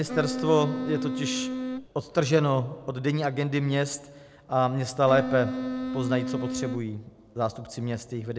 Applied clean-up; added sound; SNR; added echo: none; Wind instrument, woodwind instrument; 4 dB; none.